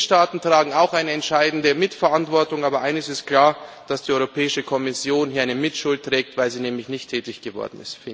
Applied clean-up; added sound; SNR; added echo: none; none; none; none.